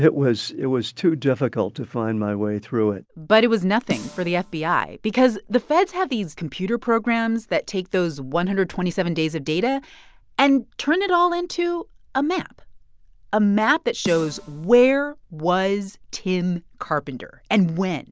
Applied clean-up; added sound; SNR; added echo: none; Snare drum; 16 dB; none.